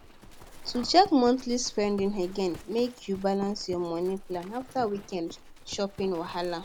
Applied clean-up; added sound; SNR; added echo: none; Livestock, farm animals, working animals; 16 dB; none.